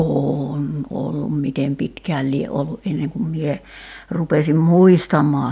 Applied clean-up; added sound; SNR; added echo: none; none; none; none.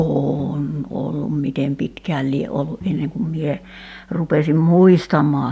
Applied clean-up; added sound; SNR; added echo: none; Bowed string instrument; 19 dB; none.